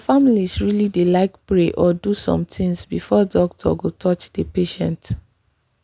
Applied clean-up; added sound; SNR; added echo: none; none; none; none.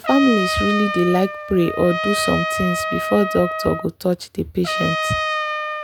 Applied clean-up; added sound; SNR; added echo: none; Trumpet; 4 dB; none.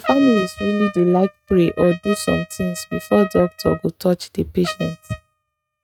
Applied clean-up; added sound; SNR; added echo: neural mask model RNNoise.